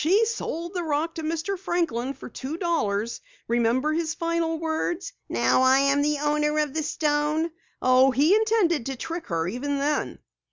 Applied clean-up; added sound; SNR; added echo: none; none; none; none.